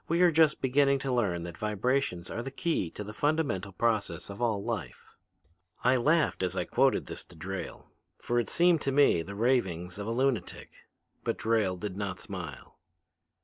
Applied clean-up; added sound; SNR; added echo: none; none; none; none.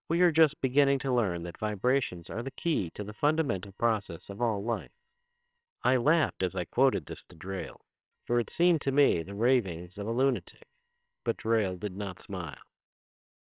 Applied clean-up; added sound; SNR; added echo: neural separator model SepFormer WHAMR!.